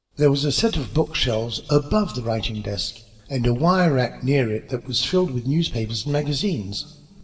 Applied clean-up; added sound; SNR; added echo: none; none; none; reverberation time 2.9 s.